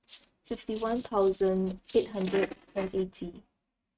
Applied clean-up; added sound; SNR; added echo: neural mask model RNNoise.